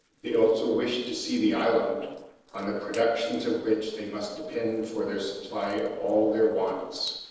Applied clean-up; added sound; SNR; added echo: neural separator model SepFormer DNS4.